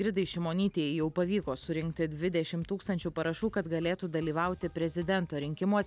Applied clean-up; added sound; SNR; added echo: none; none; none; none.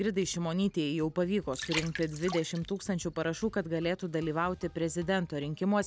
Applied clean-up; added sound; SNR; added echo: none; Water; 13 dB; none.